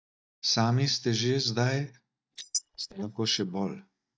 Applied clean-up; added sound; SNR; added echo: neural mask model DeepFilterNet 3.